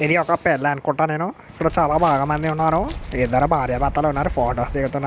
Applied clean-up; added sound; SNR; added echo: none; Walk, footsteps; 11 dB; none.